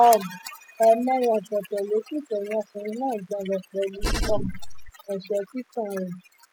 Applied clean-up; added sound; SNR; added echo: classical method spectral subtraction.